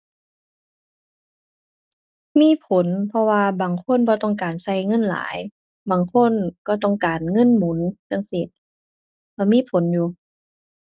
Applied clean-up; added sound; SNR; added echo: none; none; none; none.